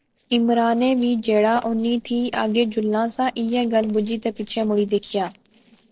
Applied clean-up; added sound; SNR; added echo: neural separator model SepFormer DNS4.